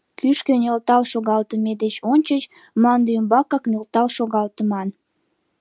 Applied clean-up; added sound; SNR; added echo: none; none; none; none.